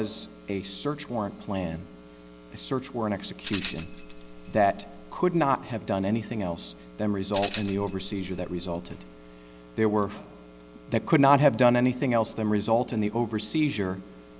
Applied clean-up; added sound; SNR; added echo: none; Tambourine; 15 dB; none.